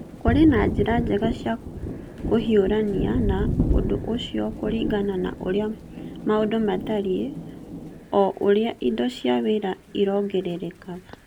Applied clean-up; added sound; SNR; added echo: none; Thunder; 6 dB; none.